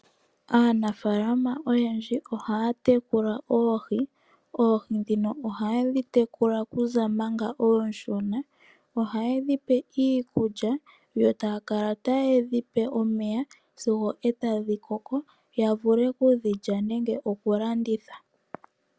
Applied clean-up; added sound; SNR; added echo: none; none; none; none.